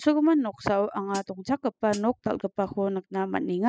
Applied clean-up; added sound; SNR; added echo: classical method spectral subtraction.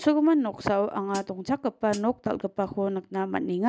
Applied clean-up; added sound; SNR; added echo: none; Hi-hat; 16 dB; none.